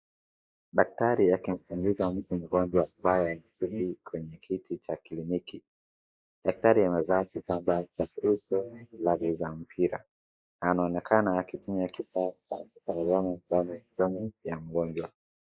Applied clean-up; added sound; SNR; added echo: neural mask model Resemble Enhance denoiser.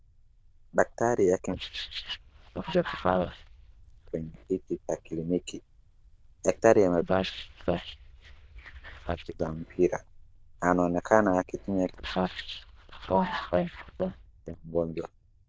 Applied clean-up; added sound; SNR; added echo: neural diffusion model UNIVERSE++.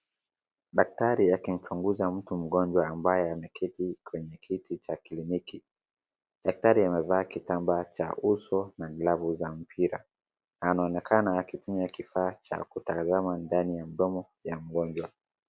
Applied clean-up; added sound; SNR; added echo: none; none; none; none.